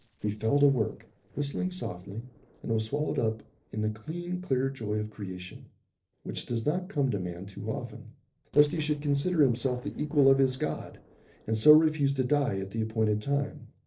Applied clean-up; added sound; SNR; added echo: neural separator model SepFormer DNS4.